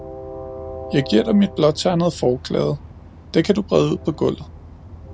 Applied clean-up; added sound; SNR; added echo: none; Train; 15 dB; none.